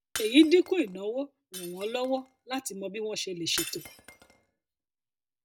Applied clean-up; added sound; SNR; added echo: none; Shatter; 15 dB; none.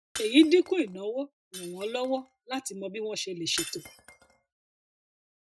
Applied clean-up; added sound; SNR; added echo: classical method Wiener filter.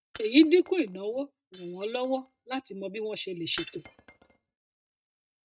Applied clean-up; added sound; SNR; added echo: neural mask model RNNoise.